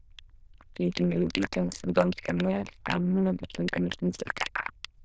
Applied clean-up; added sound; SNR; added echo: neural diffusion model UNIVERSE++.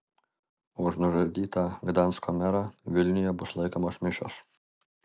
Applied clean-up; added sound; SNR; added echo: none; none; none; none.